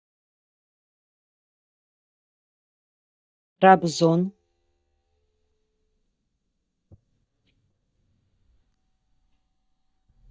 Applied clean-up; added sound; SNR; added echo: neural mask model DeepFilterNet 3.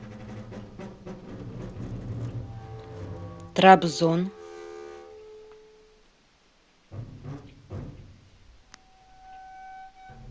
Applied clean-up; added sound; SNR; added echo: none; Squeak; 11 dB; none.